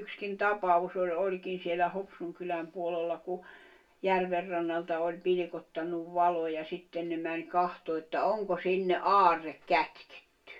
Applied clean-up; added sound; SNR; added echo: none; none; none; reverberation time 0.2 s.